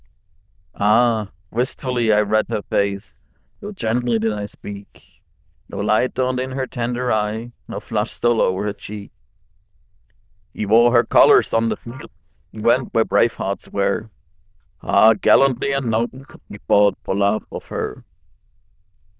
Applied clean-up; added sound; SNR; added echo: neural diffusion model UNIVERSE++.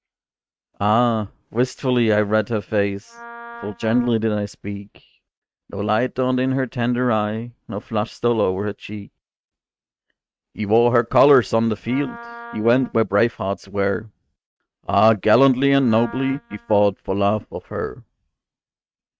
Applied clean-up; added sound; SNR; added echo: neural mask model RNNoise.